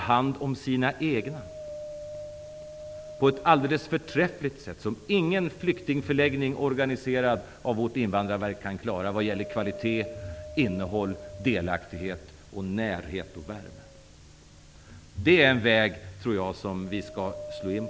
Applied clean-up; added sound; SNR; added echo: none; Wind; 17 dB; none.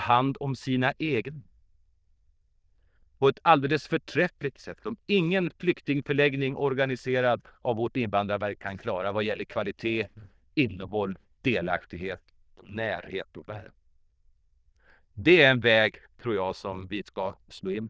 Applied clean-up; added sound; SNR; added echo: neural diffusion model UNIVERSE++.